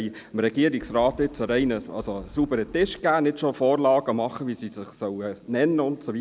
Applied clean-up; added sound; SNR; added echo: none; Wind; 19 dB; none.